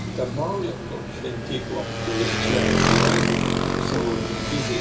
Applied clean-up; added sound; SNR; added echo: none; Motorcycle; -5 dB; reverberation time 1.9 s.